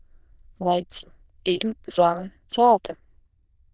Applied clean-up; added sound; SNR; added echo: neural diffusion model UNIVERSE++.